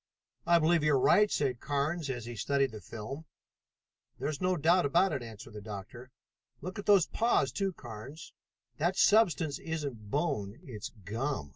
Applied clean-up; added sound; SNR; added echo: none; none; none; none.